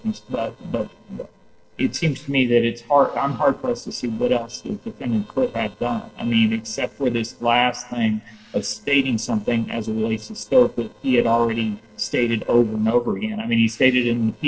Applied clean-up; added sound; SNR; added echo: neural separator model SepFormer DNS4.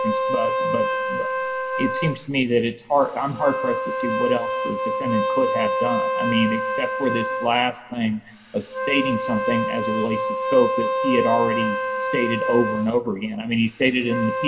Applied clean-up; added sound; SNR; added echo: none; Wind instrument, woodwind instrument; 2 dB; reverberation time 1.6 s.